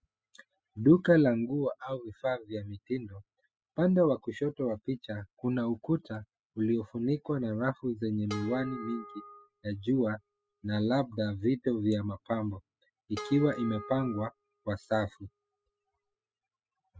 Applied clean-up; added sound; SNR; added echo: classical method spectral subtraction.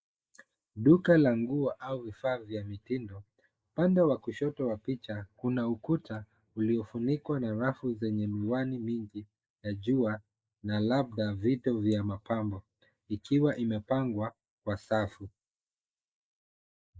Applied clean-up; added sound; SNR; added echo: neural mask model Resemble Enhance denoiser.